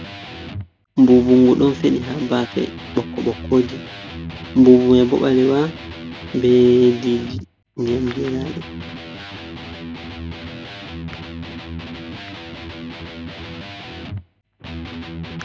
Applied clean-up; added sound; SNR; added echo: none; Electric guitar; 13 dB; none.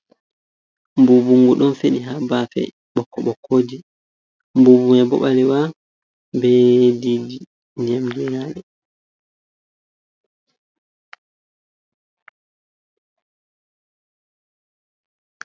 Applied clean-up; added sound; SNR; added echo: none; none; none; none.